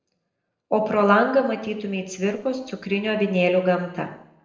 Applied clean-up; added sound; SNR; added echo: neural separator model SepFormer DNS4.